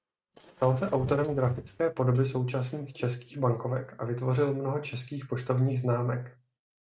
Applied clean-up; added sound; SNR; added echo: neural mask model RNNoise.